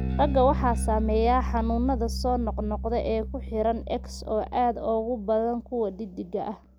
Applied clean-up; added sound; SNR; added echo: none; Bass guitar; 5 dB; none.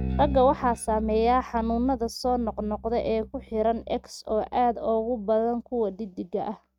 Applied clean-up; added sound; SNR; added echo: neural mask model RNNoise.